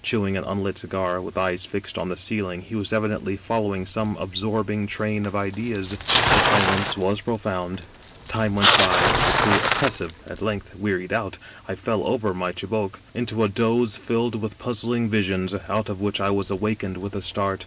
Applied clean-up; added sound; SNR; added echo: none; Bicycle; 3 dB; none.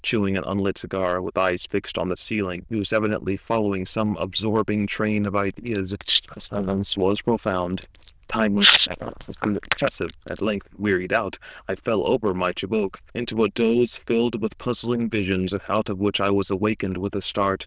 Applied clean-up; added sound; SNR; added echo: neural diffusion model UNIVERSE++.